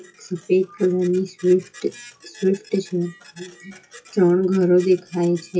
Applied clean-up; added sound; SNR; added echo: classical method WPE with log-MMSE.